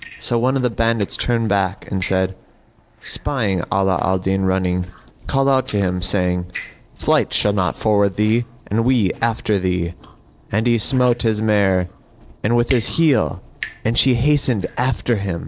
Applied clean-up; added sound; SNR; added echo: neural separator model SepFormer DNS4.